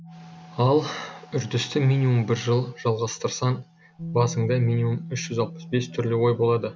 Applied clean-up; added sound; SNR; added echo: none; Bass guitar; 16 dB; none.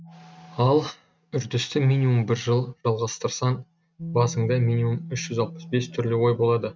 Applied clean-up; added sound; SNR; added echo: neural mask model RNNoise.